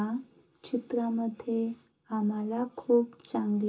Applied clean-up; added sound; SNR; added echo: none; none; none; reverberation time 0.2 s.